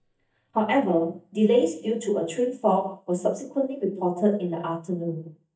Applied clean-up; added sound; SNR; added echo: neural mask model DeepFilterNet 3.